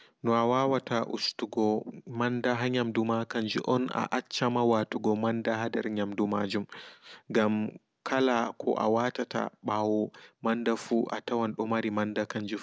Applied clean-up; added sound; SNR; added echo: none; none; none; none.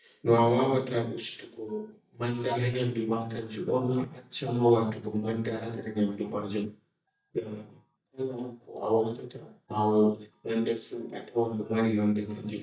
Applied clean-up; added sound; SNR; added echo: neural mask model DeepFilterNet 3.